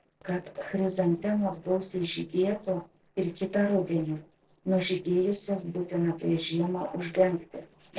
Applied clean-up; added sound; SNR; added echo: neural separator model SepFormer DNS4.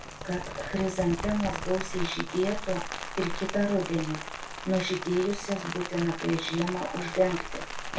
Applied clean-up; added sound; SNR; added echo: none; Rain; 6 dB; reverberation time 0.3 s.